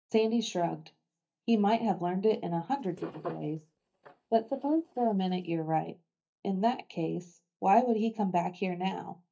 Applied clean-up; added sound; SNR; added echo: neural mask model DeepFilterNet 3.